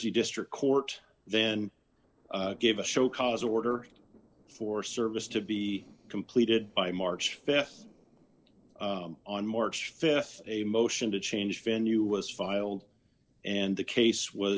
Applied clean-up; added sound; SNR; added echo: neural separator model SepFormer DNS4.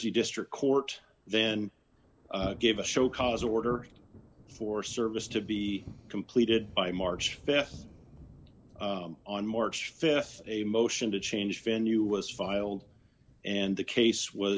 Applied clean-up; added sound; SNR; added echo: none; Thunder; 18 dB; none.